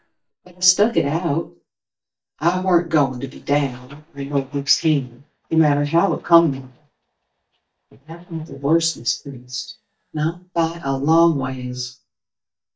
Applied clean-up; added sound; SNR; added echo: neural mask model DeepFilterNet 3.